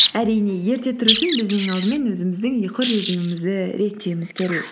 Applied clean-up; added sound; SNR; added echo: neural mask model Resemble Enhance denoiser.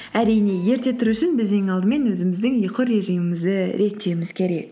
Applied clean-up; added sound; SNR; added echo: none; none; none; none.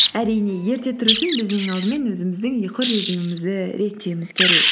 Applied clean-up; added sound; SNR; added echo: none; Wild animals; 1 dB; none.